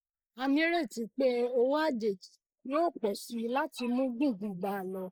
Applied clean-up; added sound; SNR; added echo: neural mask model Resemble Enhance denoiser.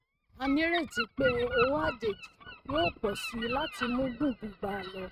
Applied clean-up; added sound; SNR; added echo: neural mask model RNNoise.